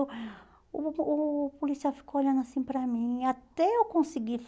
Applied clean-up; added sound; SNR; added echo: none; none; none; none.